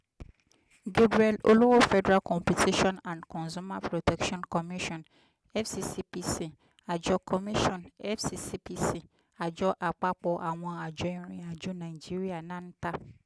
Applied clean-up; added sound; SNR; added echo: none; none; none; none.